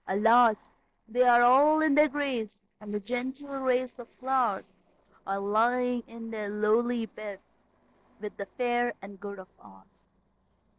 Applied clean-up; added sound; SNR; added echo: neural separator model SepFormer DNS4.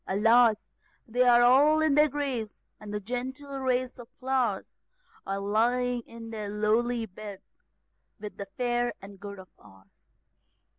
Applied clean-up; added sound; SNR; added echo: none; none; none; none.